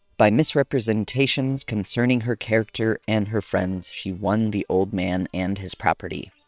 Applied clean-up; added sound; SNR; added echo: neural separator model SepFormer WHAM!.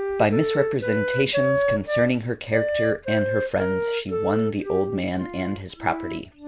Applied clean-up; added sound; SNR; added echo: none; Wind instrument, woodwind instrument; 1 dB; none.